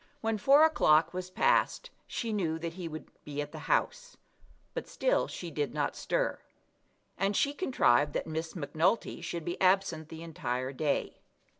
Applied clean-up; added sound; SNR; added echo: none; none; none; none.